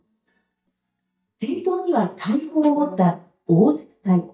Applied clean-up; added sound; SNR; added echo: neural mask model DeepFilterNet 3.